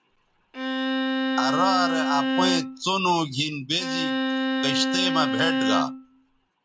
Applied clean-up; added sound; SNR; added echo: none; Bowed string instrument; -1 dB; none.